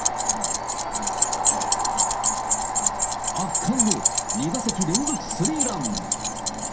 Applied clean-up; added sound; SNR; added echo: none; Keys jangling; -2 dB; reverberation time 0.3 s.